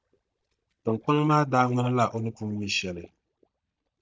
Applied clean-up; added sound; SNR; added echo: neural mask model DeepFilterNet 3.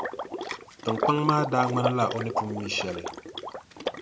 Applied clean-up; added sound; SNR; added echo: none; Water / Liquid; 3 dB; none.